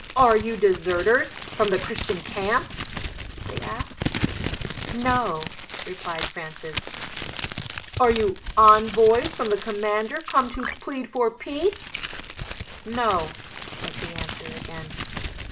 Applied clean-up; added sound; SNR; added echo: none; Crumpling, crinkling + Marimba, xylophone; 9 dB; none.